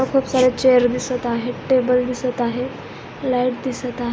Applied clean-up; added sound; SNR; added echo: none; none; none; none.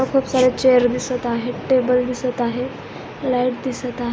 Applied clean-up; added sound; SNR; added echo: none; Glass; 19 dB; none.